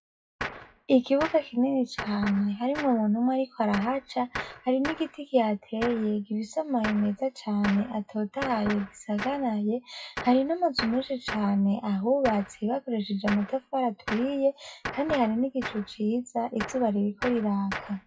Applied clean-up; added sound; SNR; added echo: classical method WPE with log-MMSE.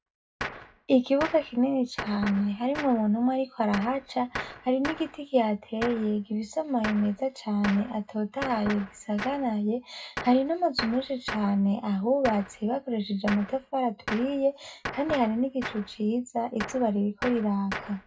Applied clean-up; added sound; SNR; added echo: none; Gunshot, gunfire; 12 dB; reverberation time 0.2 s.